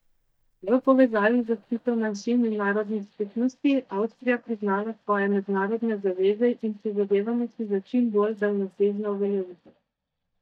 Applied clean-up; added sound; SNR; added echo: neural mask model DeepFilterNet 3.